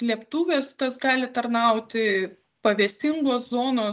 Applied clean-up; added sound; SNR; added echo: none; none; none; none.